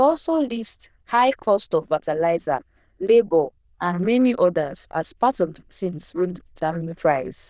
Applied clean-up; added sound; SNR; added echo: neural diffusion model UNIVERSE++.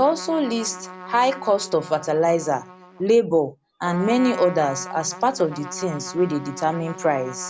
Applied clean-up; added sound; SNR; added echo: none; Trumpet; 15 dB; none.